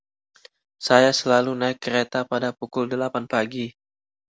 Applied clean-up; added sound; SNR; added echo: none; none; none; none.